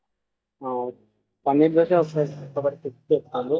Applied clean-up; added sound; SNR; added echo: neural mask model DeepFilterNet 3.